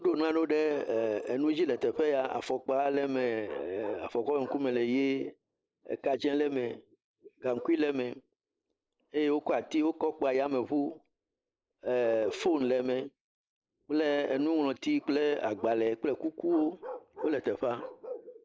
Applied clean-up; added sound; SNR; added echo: neural mask model Resemble Enhance denoiser.